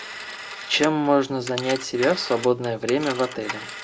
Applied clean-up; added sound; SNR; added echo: none; Telephone; 11 dB; none.